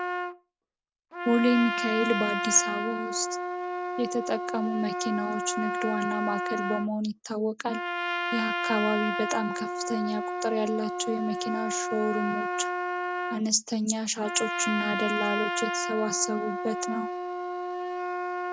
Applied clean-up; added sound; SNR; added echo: none; Trumpet; 1 dB; none.